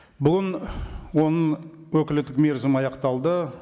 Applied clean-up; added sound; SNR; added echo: none; none; none; none.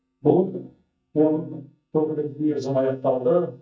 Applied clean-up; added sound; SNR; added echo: neural mask model DeepFilterNet 3.